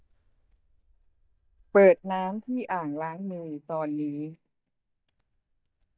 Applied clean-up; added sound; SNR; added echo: neural mask model DeepFilterNet 3.